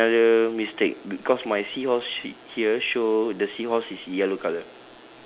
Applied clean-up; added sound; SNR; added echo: none; none; none; none.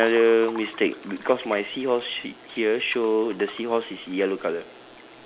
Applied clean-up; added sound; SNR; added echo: none; Liquid; 19 dB; none.